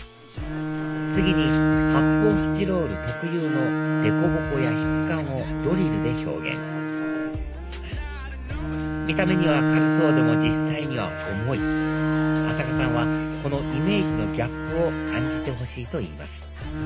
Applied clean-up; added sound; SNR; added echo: none; Bowed string instrument; -3 dB; none.